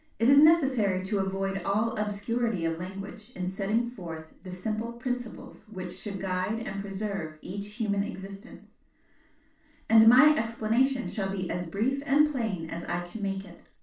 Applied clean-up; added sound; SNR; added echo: none; none; none; reverberation time 0.3 s.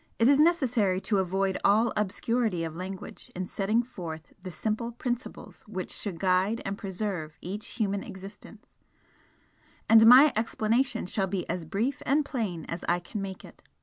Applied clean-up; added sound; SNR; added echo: none; none; none; none.